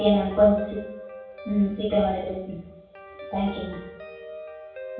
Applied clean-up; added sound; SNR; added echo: none; Guitar; 15 dB; reverberation time 0.6 s.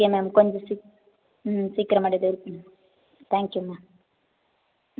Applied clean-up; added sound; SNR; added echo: none; none; none; none.